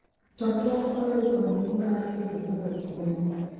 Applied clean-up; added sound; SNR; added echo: neural separator model SepFormer DNS4.